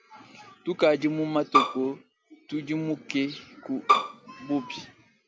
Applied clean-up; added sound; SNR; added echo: none; Bowed string instrument; -4 dB; none.